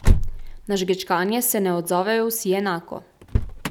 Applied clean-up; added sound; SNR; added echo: none; Motor vehicle (road); 1 dB; none.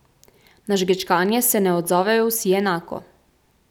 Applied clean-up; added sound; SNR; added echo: none; none; none; none.